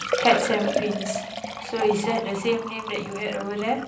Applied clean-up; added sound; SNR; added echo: none; Liquid; 4 dB; reverberation time 0.6 s.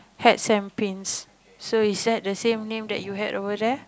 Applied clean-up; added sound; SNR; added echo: none; none; none; none.